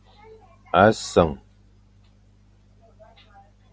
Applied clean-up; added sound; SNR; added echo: none; none; none; none.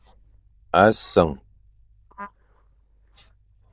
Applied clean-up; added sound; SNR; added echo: neural diffusion model UNIVERSE++.